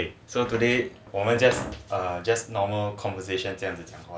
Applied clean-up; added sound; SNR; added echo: none; none; none; none.